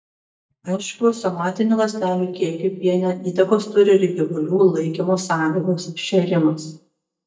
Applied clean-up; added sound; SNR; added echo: neural mask model DeepFilterNet 3.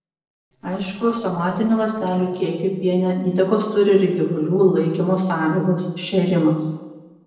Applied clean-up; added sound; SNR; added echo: neural separator model SepFormer DNS4.